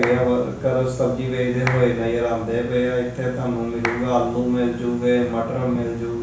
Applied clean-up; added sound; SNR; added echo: none; Clapping; 13 dB; reverberation time 0.7 s.